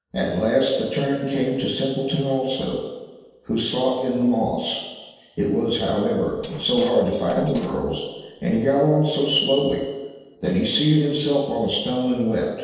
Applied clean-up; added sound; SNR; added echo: neural separator model SepFormer DNS4.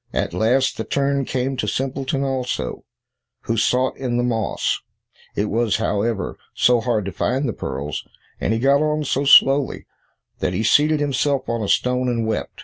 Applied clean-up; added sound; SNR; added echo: none; none; none; none.